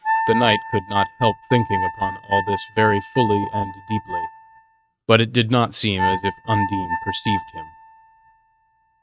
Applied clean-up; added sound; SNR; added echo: neural mask model RNNoise.